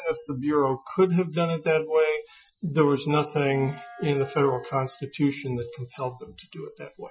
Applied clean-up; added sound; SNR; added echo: classical method Wiener filter.